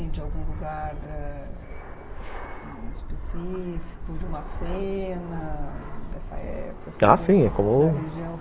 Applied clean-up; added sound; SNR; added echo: none; Fixed-wing aircraft, airplane; 5 dB; none.